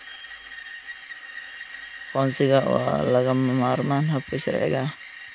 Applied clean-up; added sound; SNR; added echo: none; Screech; 15 dB; none.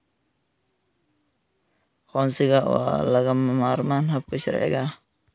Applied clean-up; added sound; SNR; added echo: none; none; none; none.